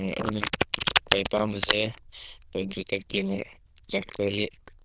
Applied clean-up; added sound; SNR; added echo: neural diffusion model UNIVERSE++.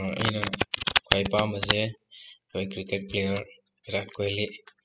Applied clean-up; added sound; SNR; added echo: classical method spectral subtraction.